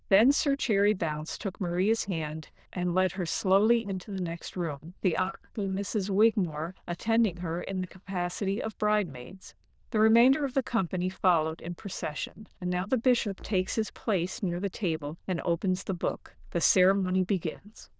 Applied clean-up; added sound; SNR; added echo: neural diffusion model UNIVERSE++.